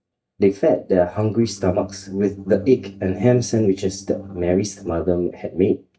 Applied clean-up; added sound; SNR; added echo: neural mask model DeepFilterNet 3.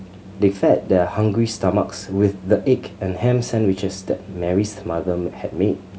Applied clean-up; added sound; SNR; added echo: none; none; none; none.